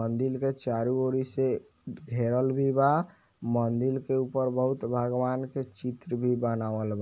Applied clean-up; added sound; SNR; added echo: none; none; none; none.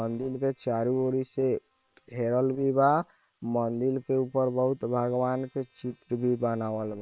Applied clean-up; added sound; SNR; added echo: neural separator model SepFormer WHAM!.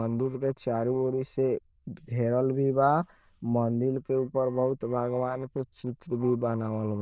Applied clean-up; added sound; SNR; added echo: neural diffusion model UNIVERSE++.